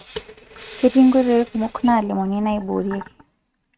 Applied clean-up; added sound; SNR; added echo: neural mask model RNNoise.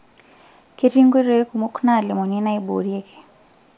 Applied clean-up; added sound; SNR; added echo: none; none; none; none.